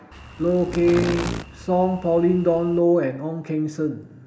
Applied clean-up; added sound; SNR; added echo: none; Insect; 10 dB; none.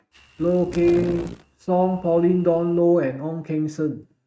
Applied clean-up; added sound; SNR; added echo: neural mask model RNNoise.